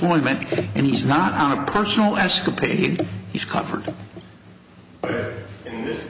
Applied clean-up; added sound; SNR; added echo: none; none; none; none.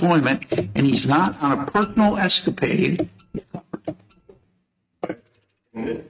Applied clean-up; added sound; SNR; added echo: neural mask model RNNoise.